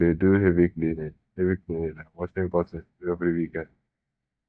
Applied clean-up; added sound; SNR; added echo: neural mask model DeepFilterNet 3.